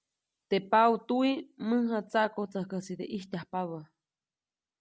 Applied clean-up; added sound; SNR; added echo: none; none; none; none.